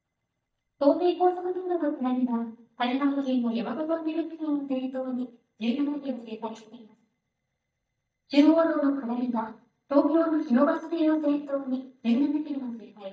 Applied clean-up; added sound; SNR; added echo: neural mask model DeepFilterNet 3.